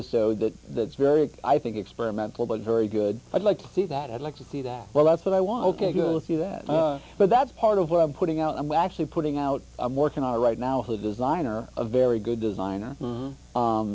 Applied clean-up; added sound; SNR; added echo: none; none; none; none.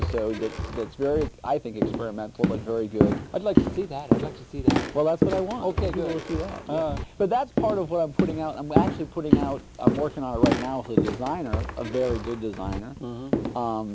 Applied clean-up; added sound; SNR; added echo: none; Walk, footsteps; -1 dB; none.